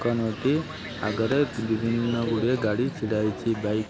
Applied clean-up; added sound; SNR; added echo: none; Fireworks + Whoosh, swoosh, swish; 18 dB; none.